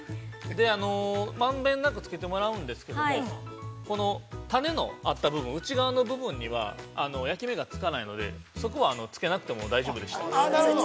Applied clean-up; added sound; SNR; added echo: none; none; none; none.